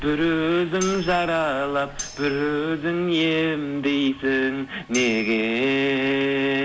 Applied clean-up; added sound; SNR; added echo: none; Subway, metro, underground + Cutlery, silverware; 18 dB; none.